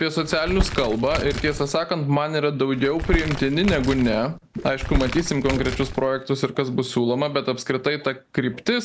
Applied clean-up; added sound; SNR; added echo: none; Crumpling, crinkling; 6 dB; none.